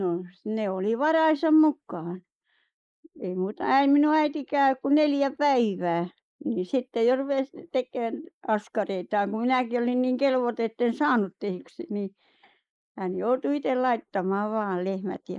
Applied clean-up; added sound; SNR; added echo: neural mask model Resemble Enhance denoiser.